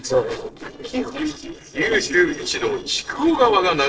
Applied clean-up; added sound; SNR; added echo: neural separator model SepFormer DNS4.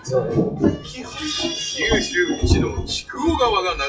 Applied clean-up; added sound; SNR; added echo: classical method WPE with log-MMSE.